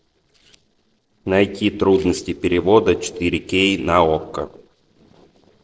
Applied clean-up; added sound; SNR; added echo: neural separator model SepFormer DNS4.